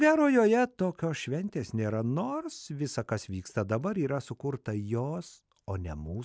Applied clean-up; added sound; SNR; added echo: none; none; none; none.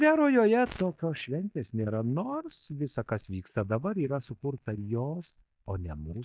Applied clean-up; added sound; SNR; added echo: neural mask model DeepFilterNet 3.